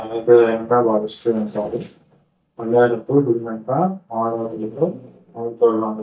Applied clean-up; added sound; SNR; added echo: neural mask model DeepFilterNet 3.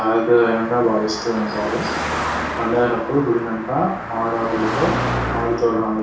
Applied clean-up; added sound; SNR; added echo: none; Car passing by; 6 dB; reverberation time 0.6 s.